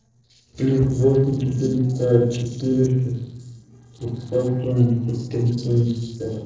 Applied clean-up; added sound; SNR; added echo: neural separator model SepFormer DNS4.